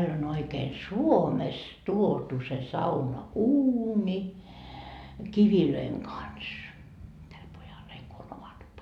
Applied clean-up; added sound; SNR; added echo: none; none; none; none.